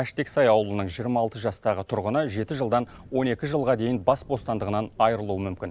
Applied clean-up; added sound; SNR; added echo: none; none; none; none.